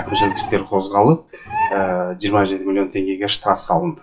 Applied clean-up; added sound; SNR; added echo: classical method WPE with log-MMSE.